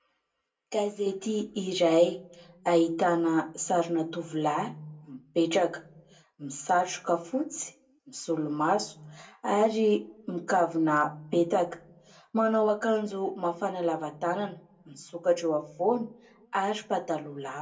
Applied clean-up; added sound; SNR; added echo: none; none; none; reverberation time 0.2 s.